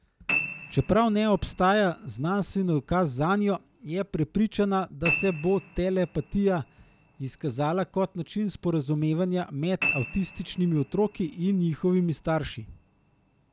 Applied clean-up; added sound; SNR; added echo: none; Piano; 12 dB; none.